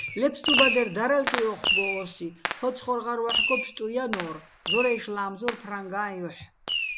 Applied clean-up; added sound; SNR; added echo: none; Fireworks; 1 dB; none.